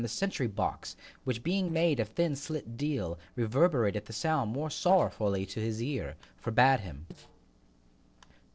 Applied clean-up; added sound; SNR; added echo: neural separator model SepFormer DNS4.